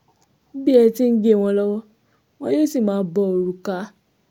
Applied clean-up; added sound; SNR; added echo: none; none; none; none.